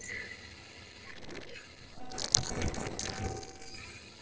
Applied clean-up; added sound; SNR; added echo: neural separator model SepFormer DNS4.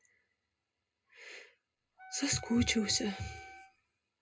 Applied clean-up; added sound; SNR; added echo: none; Wind instrument, woodwind instrument; 14 dB; reverberation time 0.2 s.